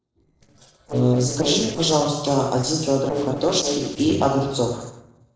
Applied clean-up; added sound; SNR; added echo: neural separator model SepFormer DNS4.